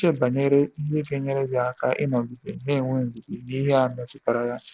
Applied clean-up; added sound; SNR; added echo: neural separator model SepFormer DNS4.